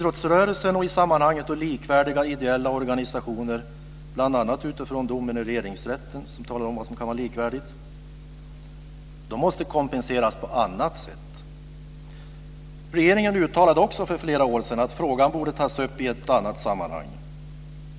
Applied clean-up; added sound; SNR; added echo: none; none; none; none.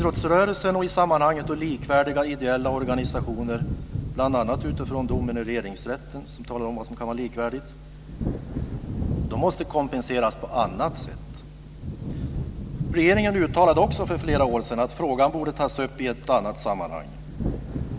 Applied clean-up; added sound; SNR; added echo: none; Thunder / Wind; 8 dB; none.